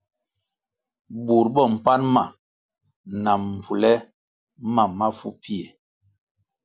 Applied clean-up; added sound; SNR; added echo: none; none; none; none.